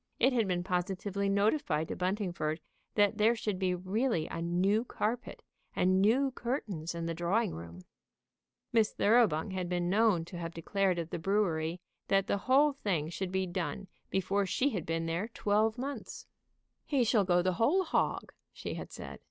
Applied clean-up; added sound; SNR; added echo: none; none; none; none.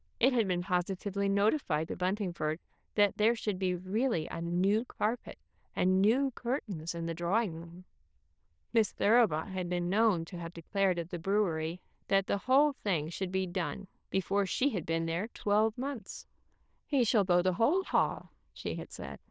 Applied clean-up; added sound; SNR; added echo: neural diffusion model UNIVERSE++.